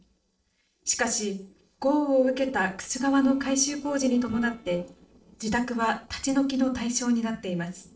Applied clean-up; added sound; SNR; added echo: neural separator model SepFormer DNS4.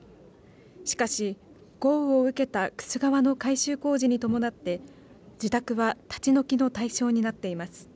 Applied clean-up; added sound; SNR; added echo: none; none; none; none.